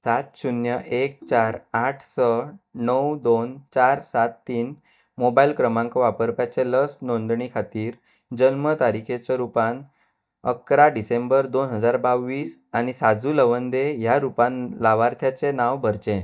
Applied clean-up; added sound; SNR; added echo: neural mask model DeepFilterNet 3.